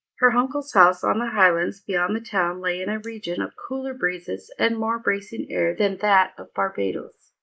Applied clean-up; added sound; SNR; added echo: neural mask model Resemble Enhance denoiser.